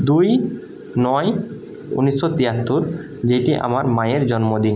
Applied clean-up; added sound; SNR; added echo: none; none; none; none.